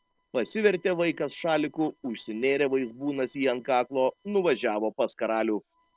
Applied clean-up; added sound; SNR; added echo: neural separator model SepFormer DNS4.